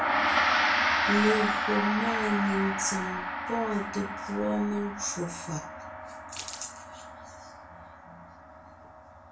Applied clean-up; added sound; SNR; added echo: none; Gong; -2 dB; reverberation time 0.3 s.